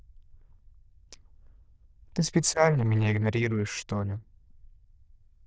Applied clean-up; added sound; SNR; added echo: neural diffusion model UNIVERSE++.